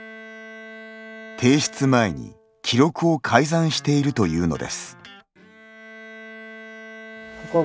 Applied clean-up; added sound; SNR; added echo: none; Electric guitar + Bowed string instrument; 18 dB; none.